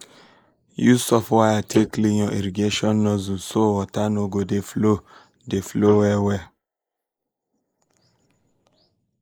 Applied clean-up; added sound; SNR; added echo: neural mask model Resemble Enhance denoiser.